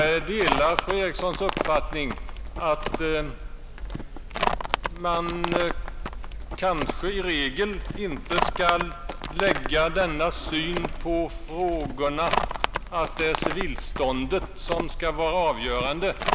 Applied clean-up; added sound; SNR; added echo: none; Livestock, farm animals, working animals; 2 dB; none.